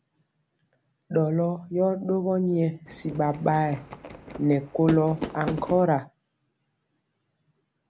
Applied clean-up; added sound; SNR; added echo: none; Fireworks; 10 dB; none.